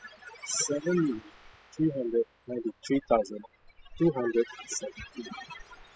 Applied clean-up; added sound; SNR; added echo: classical method spectral subtraction.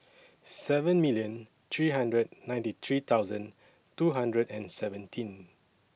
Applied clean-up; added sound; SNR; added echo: none; none; none; none.